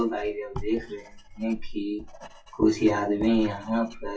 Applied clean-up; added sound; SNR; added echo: classical method WPE with log-MMSE.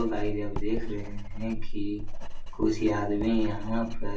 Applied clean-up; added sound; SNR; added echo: none; Writing; -1 dB; reverberation time 0.3 s.